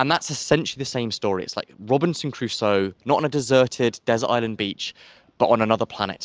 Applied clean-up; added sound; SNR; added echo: none; none; none; none.